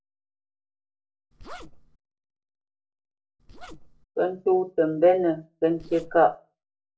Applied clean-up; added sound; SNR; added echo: neural separator model SepFormer DNS4.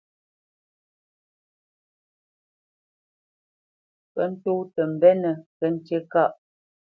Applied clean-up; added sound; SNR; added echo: none; none; none; none.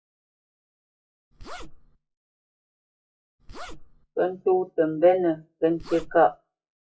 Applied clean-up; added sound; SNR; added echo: classical method WPE with log-MMSE.